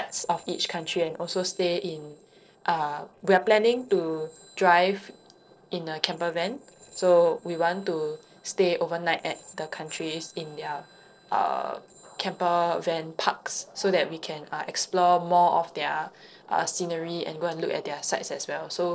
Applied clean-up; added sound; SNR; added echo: neural separator model SepFormer DNS4.